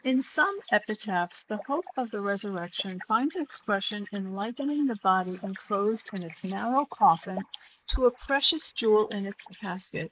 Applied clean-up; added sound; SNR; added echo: neural mask model Resemble Enhance denoiser.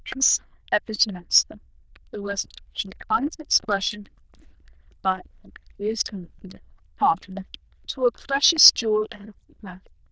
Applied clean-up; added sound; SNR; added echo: neural diffusion model UNIVERSE++.